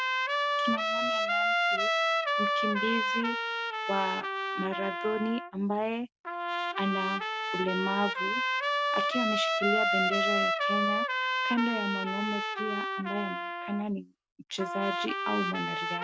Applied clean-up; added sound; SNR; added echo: none; Trumpet; -4 dB; none.